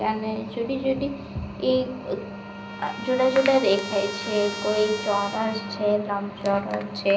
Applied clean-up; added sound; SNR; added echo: none; Trumpet; 14 dB; reverberation time 0.5 s.